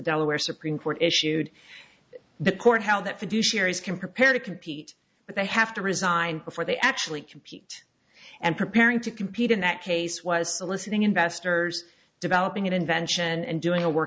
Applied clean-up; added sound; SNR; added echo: none; none; none; none.